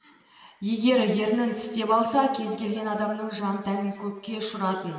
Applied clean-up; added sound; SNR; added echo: none; none; none; reverberation time 2.3 s.